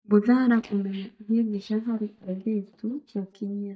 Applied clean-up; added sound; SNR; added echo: neural mask model DeepFilterNet 3.